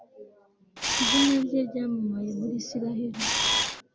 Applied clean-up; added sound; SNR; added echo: none; Camera; -3 dB; none.